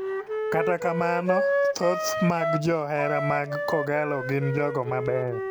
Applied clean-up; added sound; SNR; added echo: none; Wind instrument, woodwind instrument; 2 dB; none.